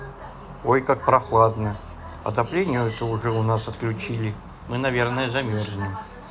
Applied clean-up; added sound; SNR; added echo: none; none; none; none.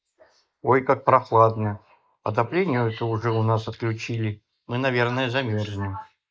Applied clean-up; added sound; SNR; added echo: neural mask model Resemble Enhance denoiser.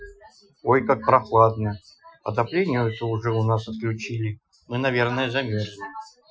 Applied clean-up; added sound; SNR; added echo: classical method Wiener filter.